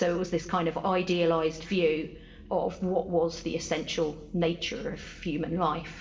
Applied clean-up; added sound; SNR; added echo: none; none; none; reverberation time 1.0 s.